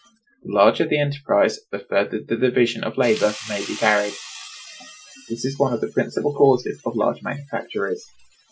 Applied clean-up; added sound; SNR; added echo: classical method Wiener filter.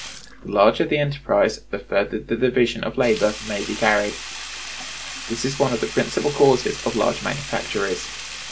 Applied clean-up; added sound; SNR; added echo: none; Sink (filling or washing); 13 dB; none.